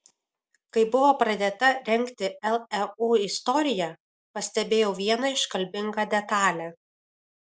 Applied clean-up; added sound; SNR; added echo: none; none; none; none.